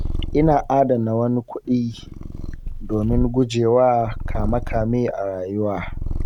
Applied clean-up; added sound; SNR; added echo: none; Purr; 6 dB; none.